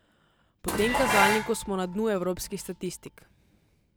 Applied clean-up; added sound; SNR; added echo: none; Dishes, pots, and pans; 0 dB; none.